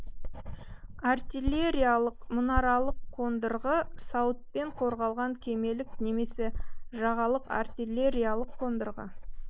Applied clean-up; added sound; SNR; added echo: neural mask model Resemble Enhance denoiser.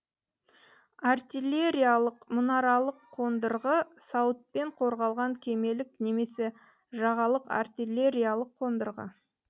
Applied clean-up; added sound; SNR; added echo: none; none; none; none.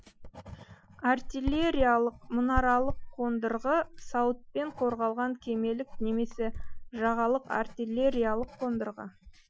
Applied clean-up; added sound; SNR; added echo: classical method Wiener filter.